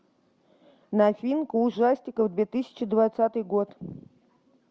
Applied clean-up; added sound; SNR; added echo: none; none; none; none.